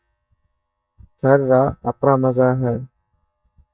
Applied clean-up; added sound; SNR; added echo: neural mask model DeepFilterNet 3.